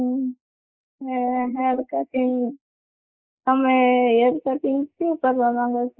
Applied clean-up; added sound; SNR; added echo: neural mask model Resemble Enhance denoiser.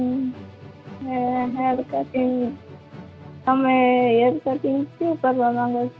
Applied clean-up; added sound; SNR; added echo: none; Musical instrument; 18 dB; none.